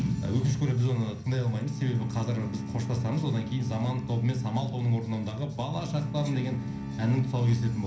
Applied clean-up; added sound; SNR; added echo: none; Bowed string instrument; 11 dB; reverberation time 0.6 s.